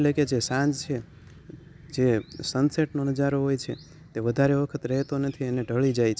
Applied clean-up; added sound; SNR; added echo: none; none; none; none.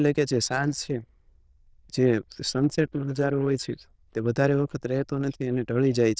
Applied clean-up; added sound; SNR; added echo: neural diffusion model UNIVERSE++.